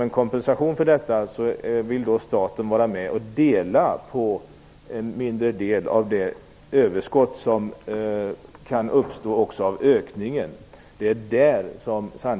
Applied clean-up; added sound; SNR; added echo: none; none; none; none.